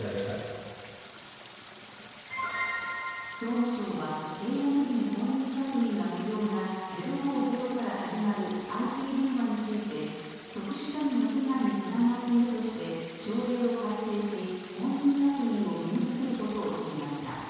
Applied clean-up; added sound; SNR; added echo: none; Stream; 18 dB; reverberation time 1.9 s.